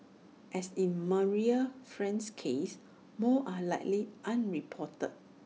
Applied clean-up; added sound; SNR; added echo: none; none; none; none.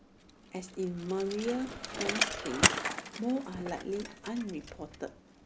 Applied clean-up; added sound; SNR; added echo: none; Bicycle; -1 dB; none.